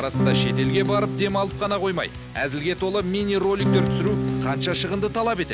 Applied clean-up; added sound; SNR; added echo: none; Acoustic guitar / Strum; -1 dB; none.